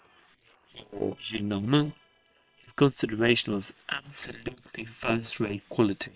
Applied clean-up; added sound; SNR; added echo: neural separator model SepFormer WHAM!.